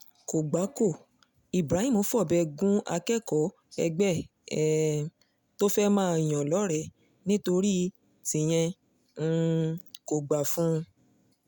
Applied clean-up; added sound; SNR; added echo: none; none; none; none.